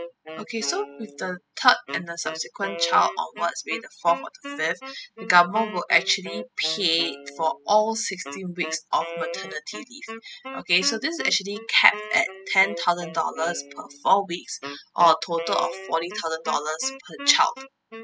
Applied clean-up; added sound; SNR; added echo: classical method spectral subtraction.